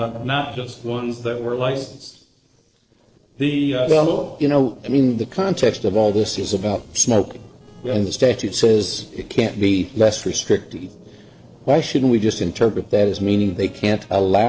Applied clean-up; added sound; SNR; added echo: neural separator model SepFormer DNS4.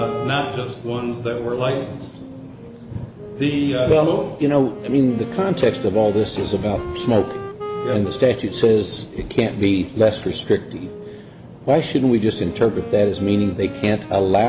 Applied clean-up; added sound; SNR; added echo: none; Wind instrument, woodwind instrument; 14 dB; none.